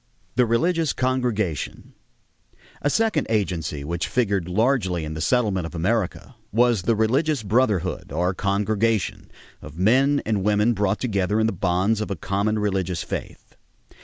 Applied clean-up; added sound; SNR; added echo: none; none; none; none.